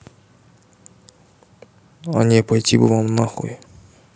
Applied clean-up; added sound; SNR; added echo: none; none; none; none.